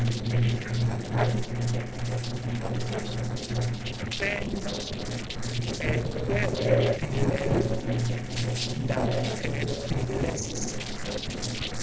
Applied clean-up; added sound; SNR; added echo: neural separator model SepFormer DNS4.